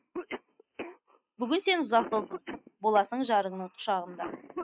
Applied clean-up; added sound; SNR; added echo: neural mask model RNNoise.